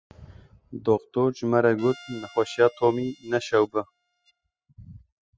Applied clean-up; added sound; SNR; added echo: classical method spectral subtraction.